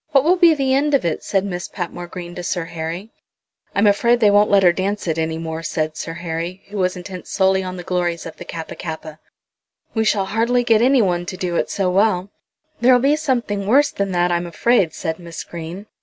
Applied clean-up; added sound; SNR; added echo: none; none; none; none.